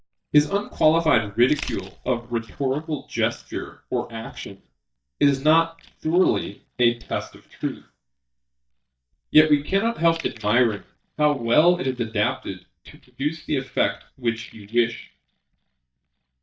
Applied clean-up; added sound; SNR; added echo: neural mask model DeepFilterNet 3.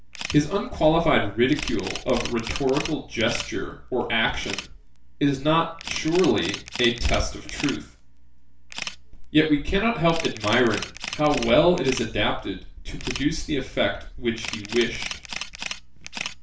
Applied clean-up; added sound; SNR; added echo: none; Camera; 12 dB; reverberation time 0.3 s.